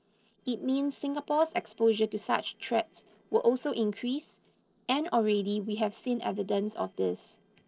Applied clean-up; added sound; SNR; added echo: neural separator model SepFormer DNS4.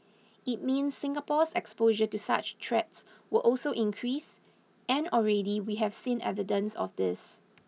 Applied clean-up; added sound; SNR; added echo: none; none; none; none.